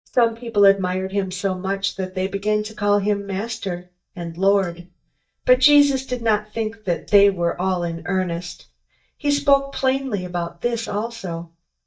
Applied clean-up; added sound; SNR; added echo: neural mask model DeepFilterNet 3.